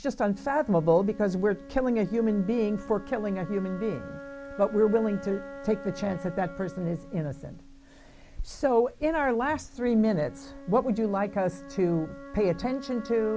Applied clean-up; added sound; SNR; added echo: none; Wind instrument, woodwind instrument; 16 dB; none.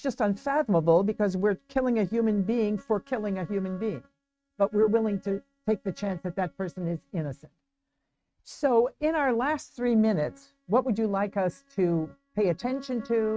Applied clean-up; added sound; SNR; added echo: neural mask model RNNoise.